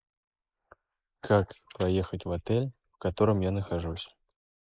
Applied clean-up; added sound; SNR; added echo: neural mask model Resemble Enhance denoiser.